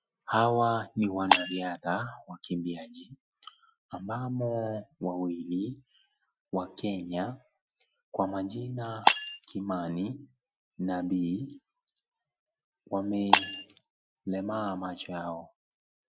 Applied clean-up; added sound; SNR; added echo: classical method Wiener filter.